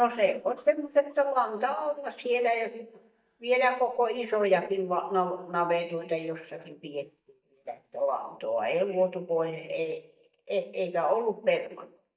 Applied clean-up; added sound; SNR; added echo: neural mask model DeepFilterNet 3.